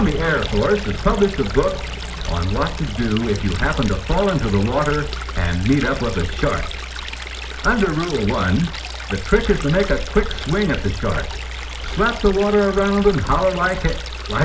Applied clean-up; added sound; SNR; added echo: none; Stream; 13 dB; reverberation time 0.4 s.